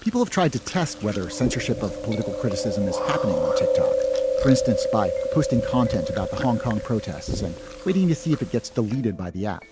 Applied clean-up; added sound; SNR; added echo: none; Chewing, mastication; 2 dB; none.